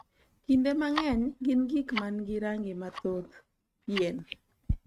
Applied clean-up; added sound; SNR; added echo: neural mask model RNNoise.